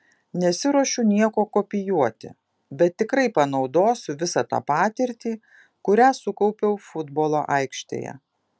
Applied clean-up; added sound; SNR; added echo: none; none; none; none.